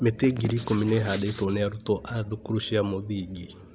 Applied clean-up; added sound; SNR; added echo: none; Writing; 15 dB; none.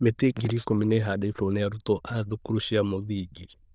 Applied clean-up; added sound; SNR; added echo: neural diffusion model UNIVERSE++.